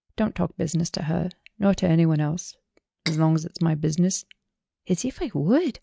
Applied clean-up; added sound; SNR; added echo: neural mask model RNNoise.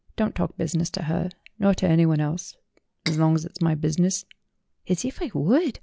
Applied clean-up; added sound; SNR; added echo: none; Cutlery, silverware; 13 dB; none.